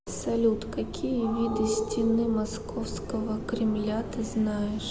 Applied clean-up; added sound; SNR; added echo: none; none; none; none.